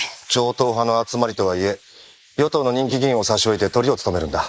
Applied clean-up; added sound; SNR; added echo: neural mask model Resemble Enhance denoiser.